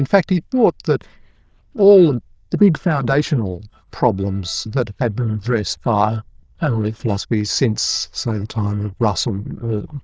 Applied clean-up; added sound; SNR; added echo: neural diffusion model UNIVERSE++.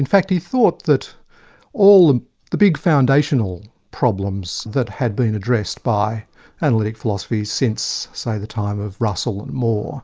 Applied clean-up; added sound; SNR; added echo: none; none; none; none.